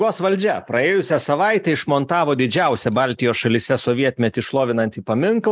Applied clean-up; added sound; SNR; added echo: none; none; none; none.